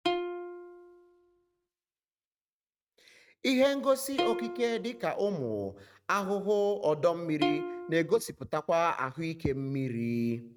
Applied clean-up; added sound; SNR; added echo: neural mask model RNNoise.